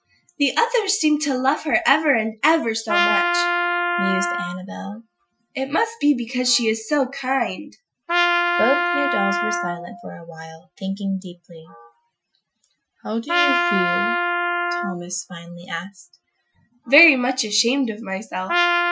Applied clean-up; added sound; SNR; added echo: classical method Wiener filter.